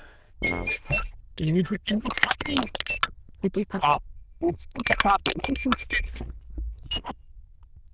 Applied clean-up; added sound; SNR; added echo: neural diffusion model UNIVERSE++.